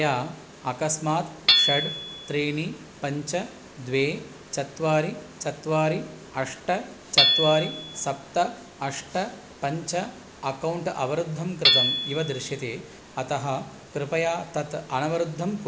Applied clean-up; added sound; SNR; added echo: none; Hammer / Chink, clink; 0 dB; none.